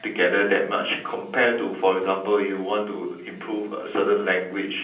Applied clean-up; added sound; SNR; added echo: none; none; none; reverberation time 0.6 s.